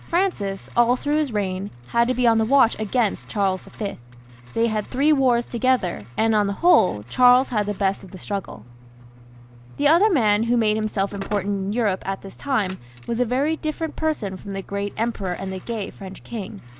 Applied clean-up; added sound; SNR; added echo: none; Telephone + Engine; 20 dB; none.